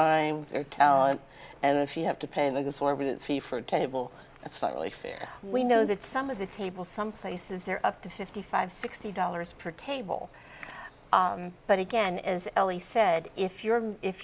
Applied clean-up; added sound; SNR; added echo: none; none; none; none.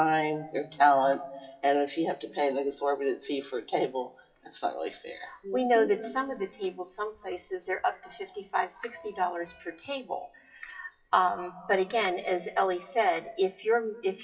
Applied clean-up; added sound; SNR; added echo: classical method WPE with log-MMSE.